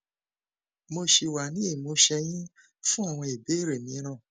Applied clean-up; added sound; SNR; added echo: none; none; none; none.